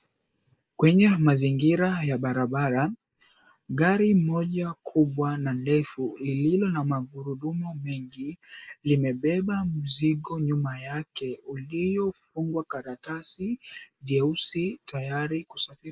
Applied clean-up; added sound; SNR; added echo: neural mask model Resemble Enhance denoiser.